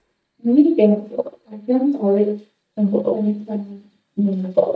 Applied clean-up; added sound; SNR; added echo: neural mask model DeepFilterNet 3.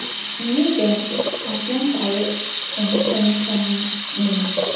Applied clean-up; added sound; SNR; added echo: none; Sink (filling or washing) / Water tap, faucet; -2 dB; reverberation time 0.8 s.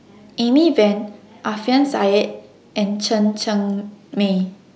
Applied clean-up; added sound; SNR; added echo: none; none; none; none.